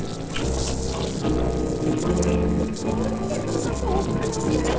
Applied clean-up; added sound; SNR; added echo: neural separator model SepFormer DNS4.